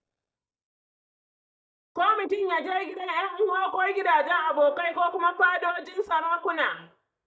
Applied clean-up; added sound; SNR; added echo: neural mask model DeepFilterNet 3.